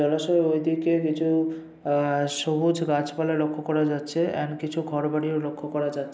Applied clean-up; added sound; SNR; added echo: none; none; none; none.